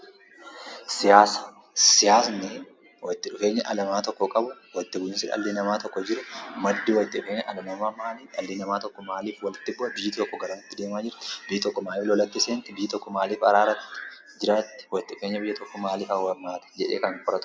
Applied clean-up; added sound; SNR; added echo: none; none; none; none.